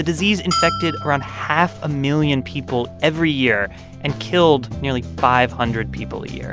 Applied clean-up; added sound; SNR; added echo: none; Bell; 8 dB; none.